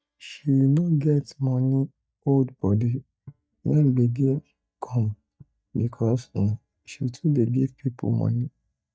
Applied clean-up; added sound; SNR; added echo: neural mask model DeepFilterNet 3.